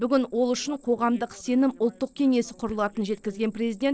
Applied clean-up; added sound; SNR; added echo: neural separator model SepFormer DNS4.